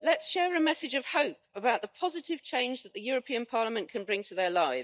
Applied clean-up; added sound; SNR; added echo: neural mask model DeepFilterNet 3.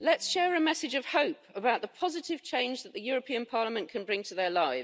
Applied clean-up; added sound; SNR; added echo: none; none; none; none.